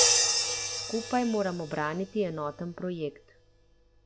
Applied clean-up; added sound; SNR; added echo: none; Crash cymbal; -2 dB; none.